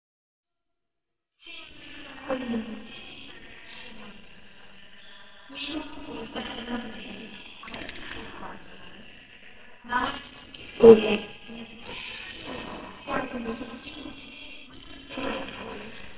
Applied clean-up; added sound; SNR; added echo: neural separator model SepFormer WHAMR!.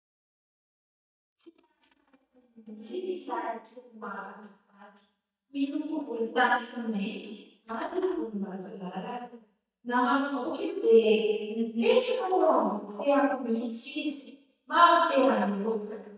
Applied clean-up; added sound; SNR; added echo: neural mask model DeepFilterNet 3.